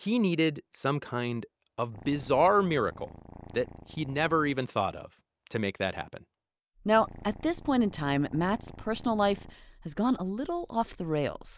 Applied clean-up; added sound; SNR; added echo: none; Purr; 17 dB; none.